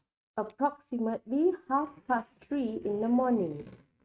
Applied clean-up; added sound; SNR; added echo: neural mask model RNNoise.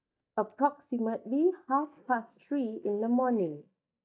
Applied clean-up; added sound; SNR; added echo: neural mask model DeepFilterNet 3.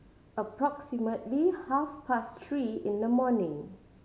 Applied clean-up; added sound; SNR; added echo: none; none; none; none.